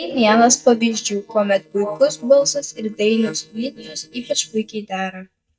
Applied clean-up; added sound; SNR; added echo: neural mask model DeepFilterNet 3.